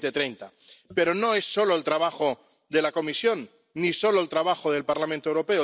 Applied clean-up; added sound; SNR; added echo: none; none; none; none.